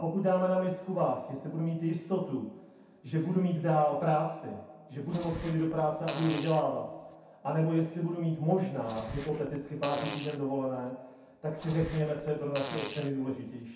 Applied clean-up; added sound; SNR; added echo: none; Fart; 11 dB; reverberation time 0.7 s.